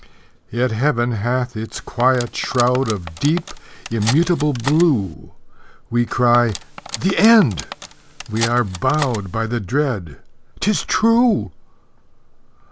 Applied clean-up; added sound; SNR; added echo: none; Cutlery, silverware; 13 dB; none.